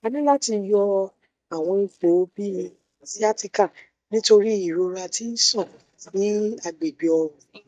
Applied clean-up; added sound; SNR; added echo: neural mask model DeepFilterNet 3.